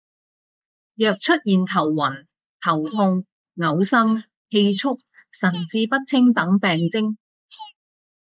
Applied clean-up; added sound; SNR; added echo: neural mask model Resemble Enhance denoiser.